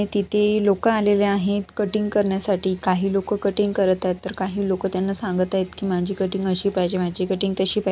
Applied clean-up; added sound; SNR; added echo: none; none; none; none.